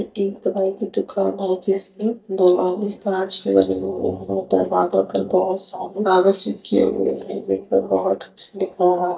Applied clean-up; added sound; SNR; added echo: neural mask model DeepFilterNet 3.